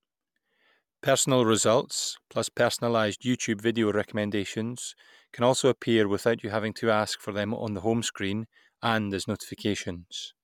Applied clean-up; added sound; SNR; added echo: none; none; none; none.